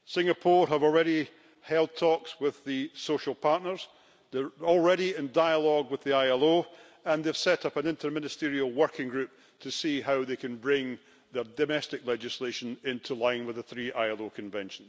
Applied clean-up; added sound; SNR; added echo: none; none; none; none.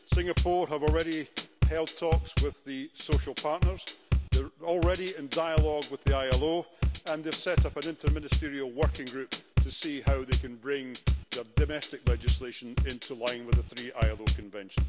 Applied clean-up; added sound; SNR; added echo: none; Bass drum / Drum kit; -4 dB; none.